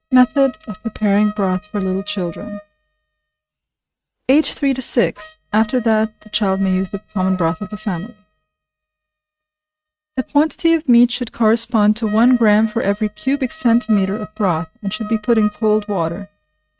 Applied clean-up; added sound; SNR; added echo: neural mask model RNNoise.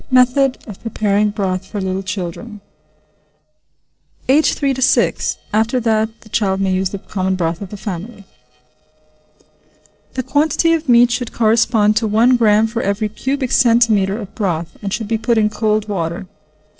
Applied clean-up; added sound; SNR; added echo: neural separator model SepFormer DNS4.